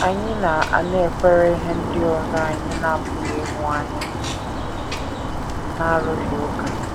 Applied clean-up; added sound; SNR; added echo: none; Bird; 2 dB; none.